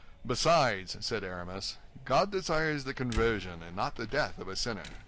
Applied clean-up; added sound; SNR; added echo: none; Slam; 14 dB; none.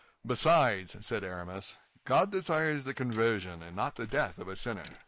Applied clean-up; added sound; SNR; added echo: neural mask model Resemble Enhance denoiser.